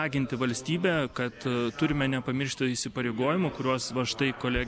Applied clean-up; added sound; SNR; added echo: none; none; none; none.